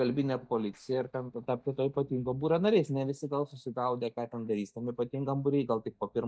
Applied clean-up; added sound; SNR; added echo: neural mask model DeepFilterNet 3.